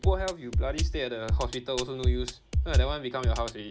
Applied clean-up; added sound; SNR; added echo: none; Drum kit; -5 dB; none.